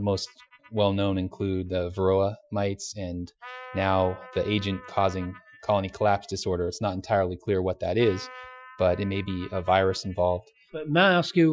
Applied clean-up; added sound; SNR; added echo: classical method Wiener filter.